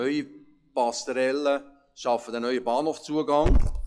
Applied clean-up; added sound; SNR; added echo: classical method log-MMSE.